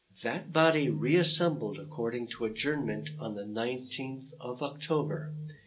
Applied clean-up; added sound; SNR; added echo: none; none; none; reverberation time 0.2 s.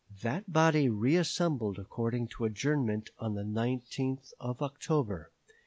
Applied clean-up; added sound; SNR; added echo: none; none; none; none.